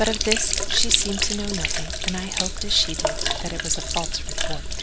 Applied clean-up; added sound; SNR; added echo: none; Sink (filling or washing); -2 dB; none.